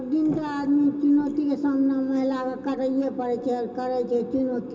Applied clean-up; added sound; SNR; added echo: none; none; none; reverberation time 0.2 s.